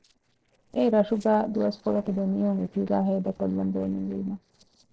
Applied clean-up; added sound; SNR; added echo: neural separator model SepFormer DNS4.